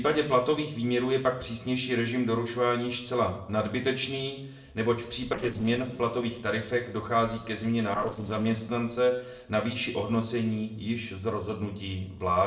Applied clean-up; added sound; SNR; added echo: neural separator model SepFormer DNS4.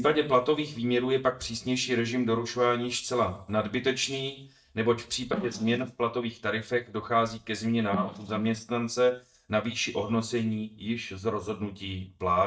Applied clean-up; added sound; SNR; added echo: neural mask model DeepFilterNet 3.